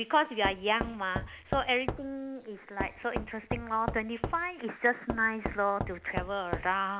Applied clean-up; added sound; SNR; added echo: none; Knock / Wood; 7 dB; none.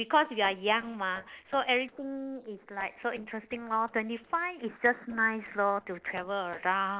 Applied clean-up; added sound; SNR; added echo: neural separator model SepFormer DNS4.